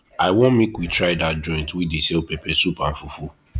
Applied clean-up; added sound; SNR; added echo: none; none; none; none.